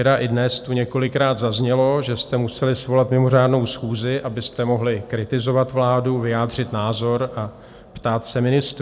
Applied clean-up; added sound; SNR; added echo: none; none; none; none.